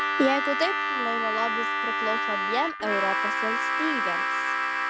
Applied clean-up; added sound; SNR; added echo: none; Harmonica; -4 dB; none.